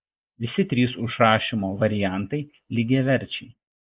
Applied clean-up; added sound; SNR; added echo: neural mask model Resemble Enhance denoiser.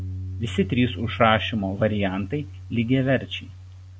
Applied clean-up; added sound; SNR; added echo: none; Bass guitar; 11 dB; none.